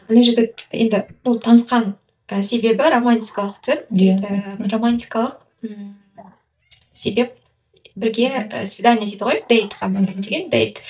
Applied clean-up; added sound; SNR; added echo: neural mask model DeepFilterNet 3.